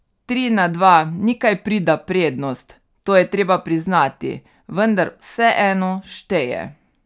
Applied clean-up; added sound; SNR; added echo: none; none; none; none.